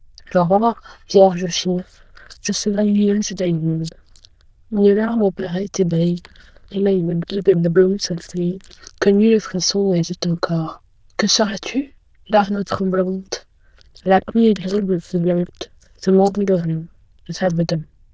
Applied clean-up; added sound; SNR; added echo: neural diffusion model UNIVERSE++.